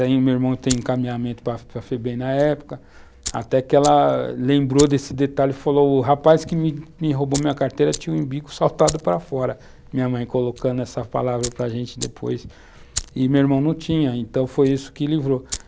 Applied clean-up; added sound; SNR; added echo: none; Fire; 16 dB; none.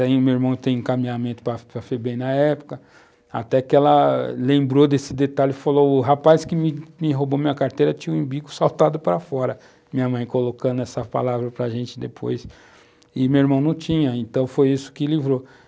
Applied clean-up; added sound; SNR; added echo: none; none; none; none.